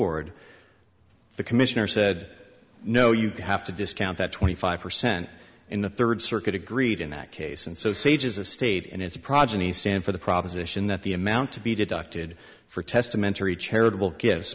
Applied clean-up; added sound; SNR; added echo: none; none; none; none.